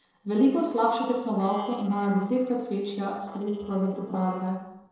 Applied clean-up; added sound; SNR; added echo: neural separator model SepFormer DNS4.